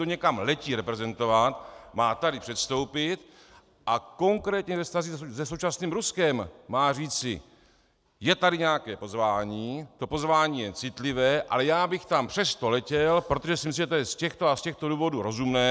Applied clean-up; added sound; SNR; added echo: none; none; none; none.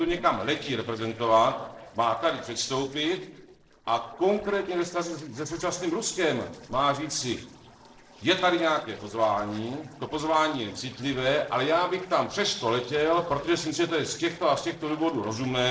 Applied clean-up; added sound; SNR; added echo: neural separator model SepFormer DNS4.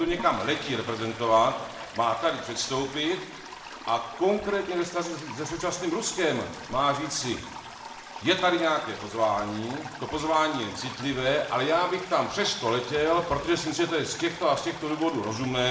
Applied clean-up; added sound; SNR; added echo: none; Toilet flush; 13 dB; reverberation time 0.9 s.